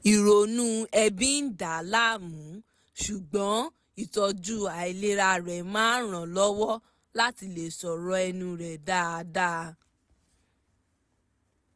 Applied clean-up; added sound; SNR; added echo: none; none; none; none.